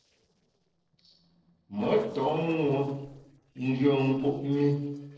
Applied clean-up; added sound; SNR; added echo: neural separator model SepFormer DNS4.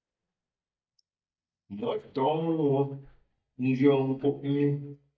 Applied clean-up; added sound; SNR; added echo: neural mask model DeepFilterNet 3.